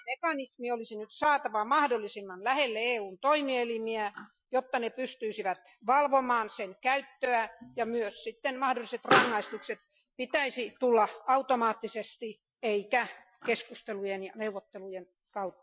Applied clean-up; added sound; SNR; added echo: classical method Wiener filter.